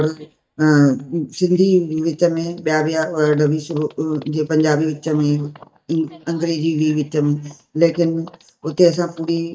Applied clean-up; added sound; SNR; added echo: neural mask model DeepFilterNet 3.